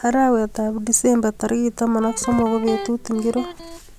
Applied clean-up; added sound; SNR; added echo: none; Electric guitar; 12 dB; none.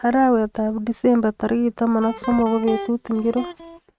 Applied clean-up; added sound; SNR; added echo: neural mask model RNNoise.